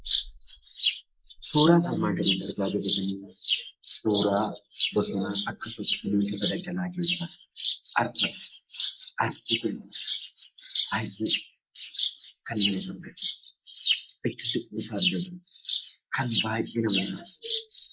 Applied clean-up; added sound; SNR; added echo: neural mask model Resemble Enhance denoiser.